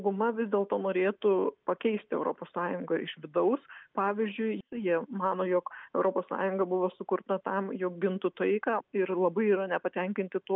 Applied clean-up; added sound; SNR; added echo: none; none; none; none.